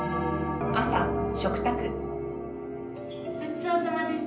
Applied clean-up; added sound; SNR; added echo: none; Bell; 1 dB; reverberation time 0.6 s.